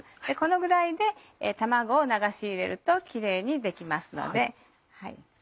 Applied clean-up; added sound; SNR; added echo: none; none; none; none.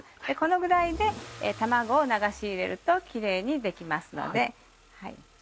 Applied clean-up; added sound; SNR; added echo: none; Engine starting / Accelerating, revving, vroom / Car; 19 dB; none.